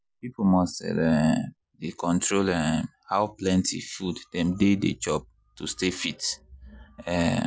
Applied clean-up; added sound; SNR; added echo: none; none; none; none.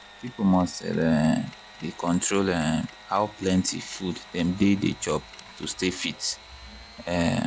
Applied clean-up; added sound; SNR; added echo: none; Mechanisms + Sawing / Engine; 20 dB; none.